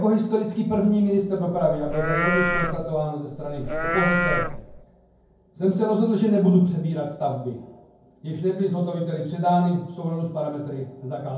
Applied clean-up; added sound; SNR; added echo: none; Livestock, farm animals, working animals; 2 dB; reverberation time 0.9 s.